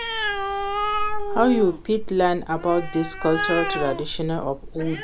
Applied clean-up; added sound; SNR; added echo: none; Animal; 3 dB; none.